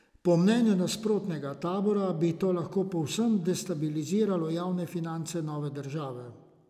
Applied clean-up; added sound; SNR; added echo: none; none; none; none.